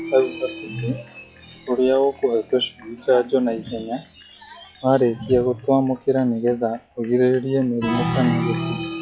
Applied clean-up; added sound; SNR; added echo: classical method log-MMSE.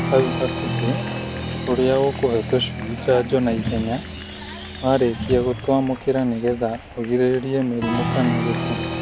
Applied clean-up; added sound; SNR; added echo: none; Applause; 5 dB; none.